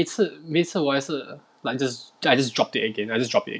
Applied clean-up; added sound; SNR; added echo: none; none; none; none.